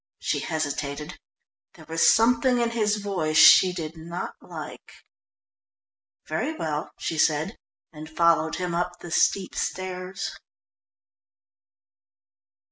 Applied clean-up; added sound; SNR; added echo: none; none; none; none.